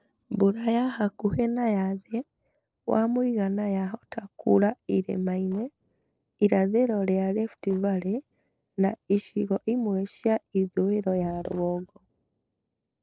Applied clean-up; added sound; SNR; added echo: neural separator model SepFormer DNS4.